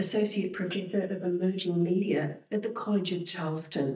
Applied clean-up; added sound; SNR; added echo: neural mask model DeepFilterNet 3.